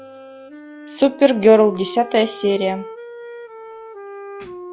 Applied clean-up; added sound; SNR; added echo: classical method log-MMSE.